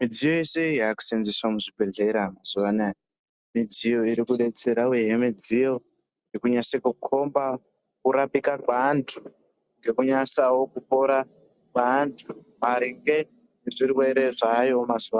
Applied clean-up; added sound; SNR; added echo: none; none; none; none.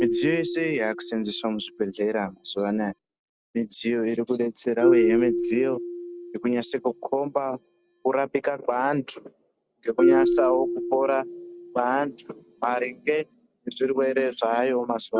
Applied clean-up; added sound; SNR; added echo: none; Marimba, xylophone; 3 dB; none.